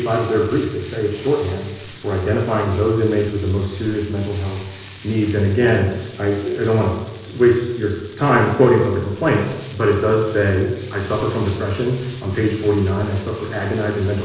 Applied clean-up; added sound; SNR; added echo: none; Frying (food); 18 dB; reverberation time 1.1 s.